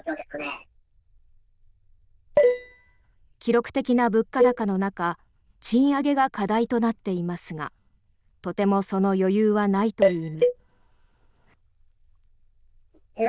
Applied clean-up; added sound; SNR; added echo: neural diffusion model UNIVERSE++.